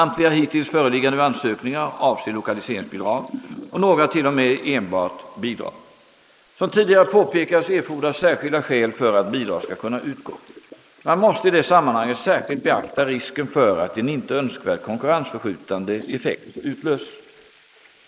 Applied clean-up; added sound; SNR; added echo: neural mask model Resemble Enhance denoiser.